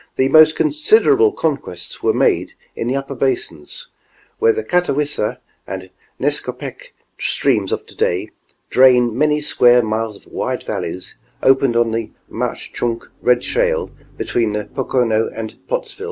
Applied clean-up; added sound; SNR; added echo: none; none; none; none.